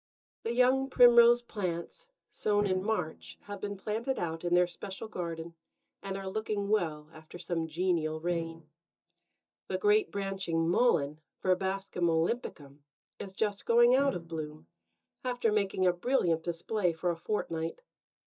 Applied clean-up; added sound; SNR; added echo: neural mask model DeepFilterNet 3.